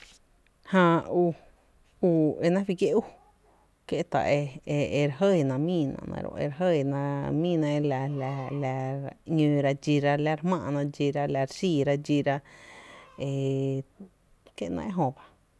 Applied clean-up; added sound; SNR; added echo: none; none; none; none.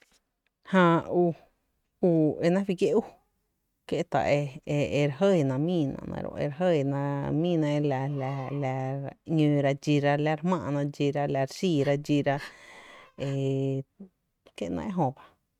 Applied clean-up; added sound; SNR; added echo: neural mask model RNNoise.